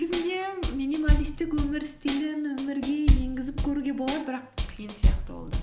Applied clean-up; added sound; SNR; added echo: none; Bass drum / Snare drum / Drum kit; -3 dB; none.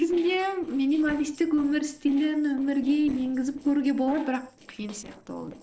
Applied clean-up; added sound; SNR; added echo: neural separator model SepFormer DNS4.